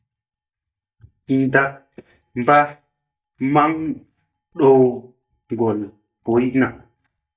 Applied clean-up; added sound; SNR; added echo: neural mask model DeepFilterNet 3.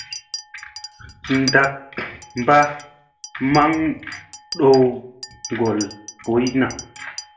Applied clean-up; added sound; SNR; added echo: none; Chink, clink; 16 dB; reverberation time 0.4 s.